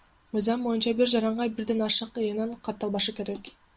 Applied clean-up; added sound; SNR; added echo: none; none; none; none.